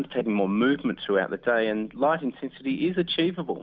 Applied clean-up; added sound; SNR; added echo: none; none; none; none.